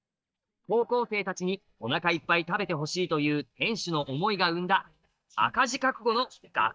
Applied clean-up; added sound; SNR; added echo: neural mask model DeepFilterNet 3.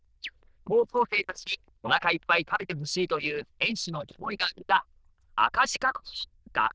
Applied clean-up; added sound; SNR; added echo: neural diffusion model UNIVERSE++.